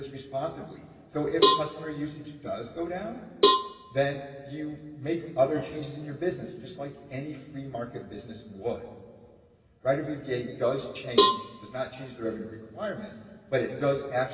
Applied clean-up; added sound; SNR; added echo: none; Cowbell; -3 dB; reverberation time 2.3 s.